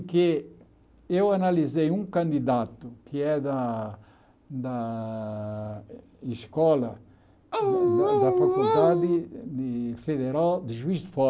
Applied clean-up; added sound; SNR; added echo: none; Dog; -5 dB; none.